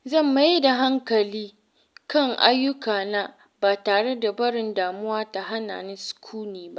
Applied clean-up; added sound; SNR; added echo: none; none; none; none.